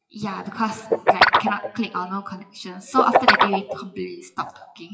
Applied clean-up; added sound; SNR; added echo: classical method WPE with log-MMSE.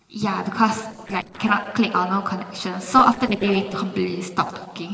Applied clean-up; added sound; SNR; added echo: neural separator model SepFormer DNS4.